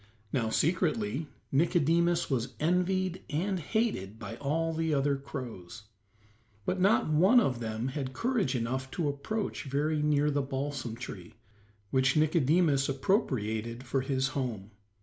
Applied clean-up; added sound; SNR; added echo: none; none; none; none.